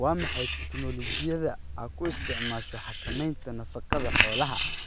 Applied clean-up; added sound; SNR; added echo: none; Writing; -1 dB; none.